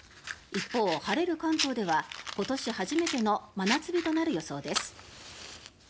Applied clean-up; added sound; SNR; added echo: none; Fire; 8 dB; none.